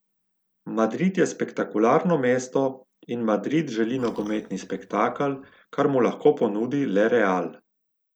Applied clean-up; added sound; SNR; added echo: neural mask model Resemble Enhance denoiser.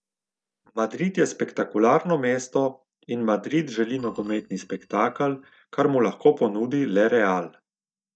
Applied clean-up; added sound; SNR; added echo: neural mask model DeepFilterNet 3.